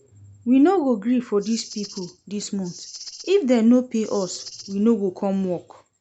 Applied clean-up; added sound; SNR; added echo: none; Rattle (instrument); 19 dB; none.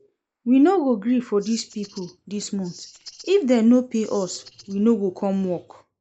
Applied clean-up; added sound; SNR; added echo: neural mask model Resemble Enhance denoiser.